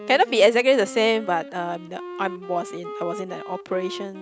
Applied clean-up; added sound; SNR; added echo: none; Wind instrument, woodwind instrument; 14 dB; none.